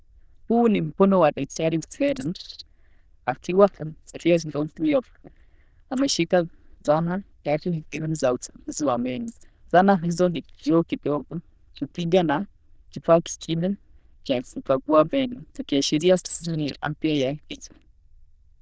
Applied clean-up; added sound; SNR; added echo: neural diffusion model UNIVERSE++.